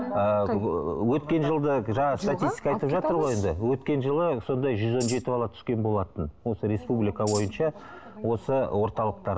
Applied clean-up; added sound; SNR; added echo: none; Tambourine; 13 dB; none.